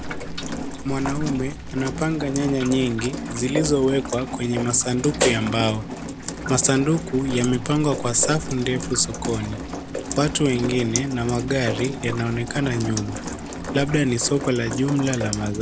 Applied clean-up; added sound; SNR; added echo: none; Rain; 6 dB; none.